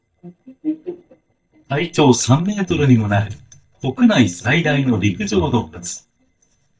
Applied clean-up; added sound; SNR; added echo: neural mask model DeepFilterNet 3.